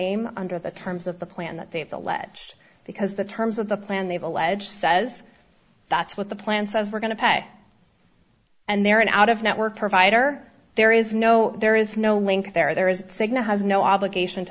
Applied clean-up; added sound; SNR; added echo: none; none; none; none.